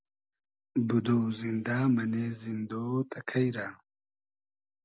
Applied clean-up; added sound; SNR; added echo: none; none; none; none.